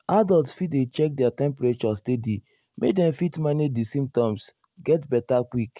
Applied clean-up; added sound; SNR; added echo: none; none; none; none.